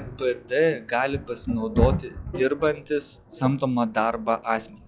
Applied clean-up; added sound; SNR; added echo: classical method log-MMSE.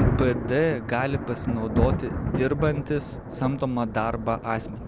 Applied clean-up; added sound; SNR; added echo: none; Thunder; 2 dB; none.